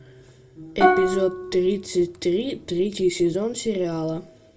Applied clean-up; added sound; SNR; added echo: none; Plucked string instrument; 1 dB; reverberation time 0.2 s.